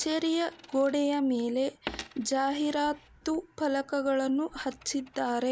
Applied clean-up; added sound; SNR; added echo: none; Coin (dropping); 19 dB; none.